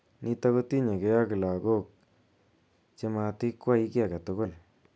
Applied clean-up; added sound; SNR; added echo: none; none; none; none.